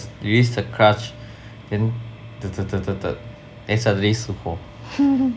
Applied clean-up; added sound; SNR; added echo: none; none; none; none.